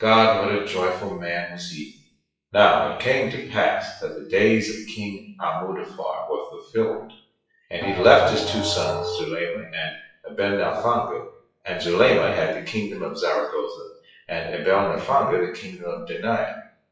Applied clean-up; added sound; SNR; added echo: classical method WPE with log-MMSE.